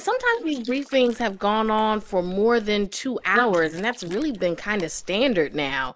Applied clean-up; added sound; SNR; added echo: neural mask model Resemble Enhance denoiser.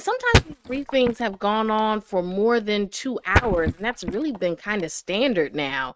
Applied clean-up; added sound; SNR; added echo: neural mask model RNNoise.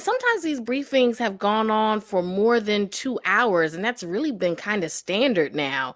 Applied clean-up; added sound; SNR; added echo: none; none; none; none.